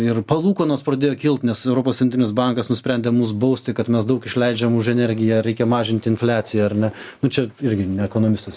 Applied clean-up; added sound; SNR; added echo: none; none; none; none.